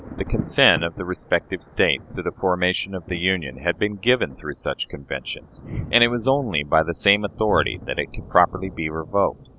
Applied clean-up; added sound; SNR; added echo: none; Thunder; 15 dB; none.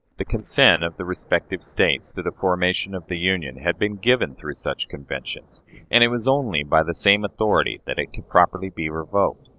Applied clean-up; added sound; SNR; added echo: neural separator model SepFormer DNS4.